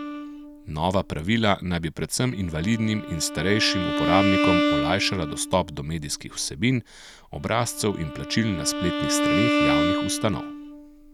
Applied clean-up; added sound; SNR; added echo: none; Bowed string instrument; 1 dB; none.